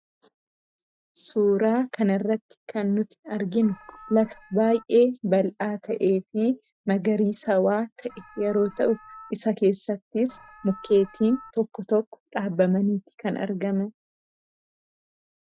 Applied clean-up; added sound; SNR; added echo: classical method Wiener filter.